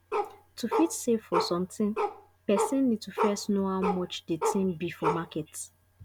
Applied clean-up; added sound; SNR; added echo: none; Bark; 3 dB; none.